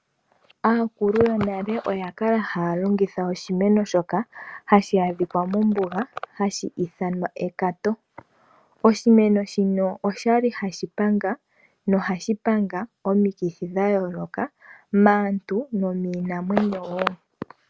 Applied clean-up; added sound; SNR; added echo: none; none; none; none.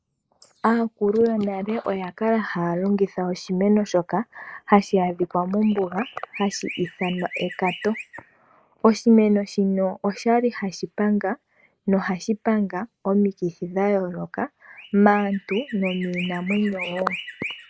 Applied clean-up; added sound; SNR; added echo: neural mask model Resemble Enhance denoiser.